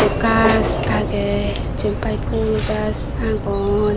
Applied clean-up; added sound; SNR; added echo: none; Sliding door; 2 dB; none.